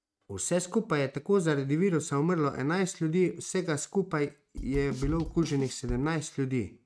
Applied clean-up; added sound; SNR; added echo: neural mask model RNNoise.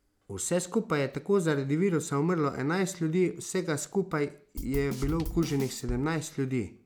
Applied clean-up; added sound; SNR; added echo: none; Drum / Drum kit; 8 dB; none.